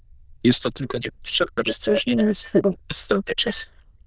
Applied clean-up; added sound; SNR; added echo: neural diffusion model UNIVERSE++.